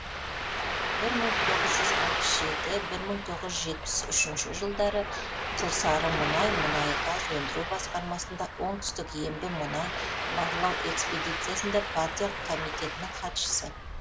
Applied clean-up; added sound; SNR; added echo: none; Ocean; -1 dB; none.